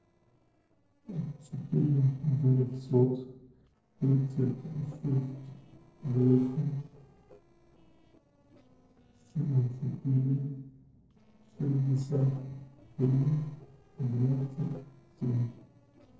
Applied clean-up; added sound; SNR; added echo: neural separator model SepFormer DNS4.